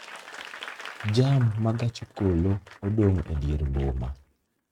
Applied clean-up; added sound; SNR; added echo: neural mask model RNNoise.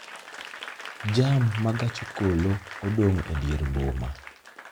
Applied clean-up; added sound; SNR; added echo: none; Applause / Crowd; 13 dB; none.